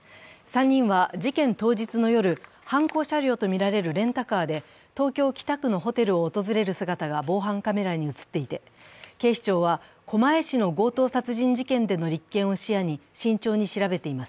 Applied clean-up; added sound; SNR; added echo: none; none; none; none.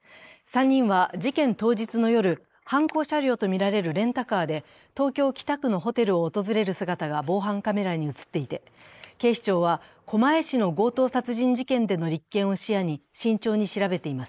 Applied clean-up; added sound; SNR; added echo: neural mask model Resemble Enhance denoiser.